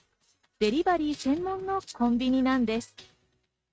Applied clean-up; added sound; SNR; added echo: neural mask model RNNoise.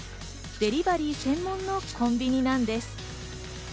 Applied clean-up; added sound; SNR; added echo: none; Rattle (instrument); 19 dB; none.